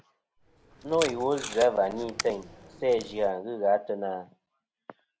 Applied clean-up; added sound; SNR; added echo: none; Packing tape, duct tape; 12 dB; none.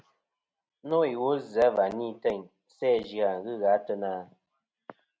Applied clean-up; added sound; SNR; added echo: none; none; none; none.